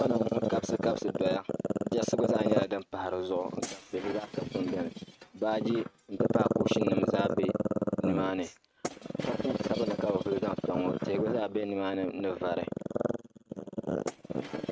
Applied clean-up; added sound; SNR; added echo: neural mask model RNNoise.